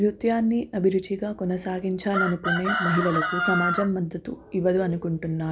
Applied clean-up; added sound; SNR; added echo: none; Chicken, rooster; 2 dB; none.